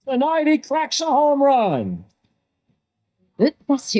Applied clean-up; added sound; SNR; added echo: neural mask model DeepFilterNet 3.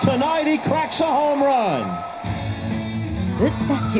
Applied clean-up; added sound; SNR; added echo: none; Meow; 18 dB; reverberation time 0.5 s.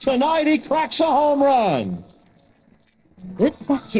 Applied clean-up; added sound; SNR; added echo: neural separator model SepFormer DNS4.